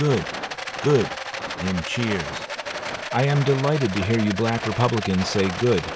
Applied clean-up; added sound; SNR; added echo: none; Rattle; 7 dB; none.